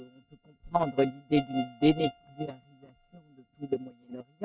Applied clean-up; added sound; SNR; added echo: neural mask model RNNoise.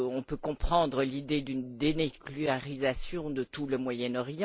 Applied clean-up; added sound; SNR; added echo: none; none; none; none.